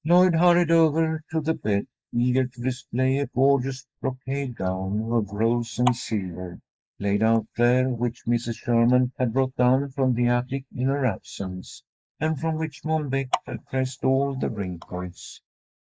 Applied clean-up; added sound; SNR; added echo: neural mask model Resemble Enhance denoiser.